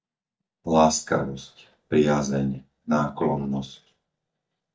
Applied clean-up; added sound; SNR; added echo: neural mask model DeepFilterNet 3.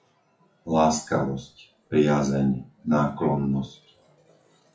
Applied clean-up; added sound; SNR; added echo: classical method WPE with log-MMSE.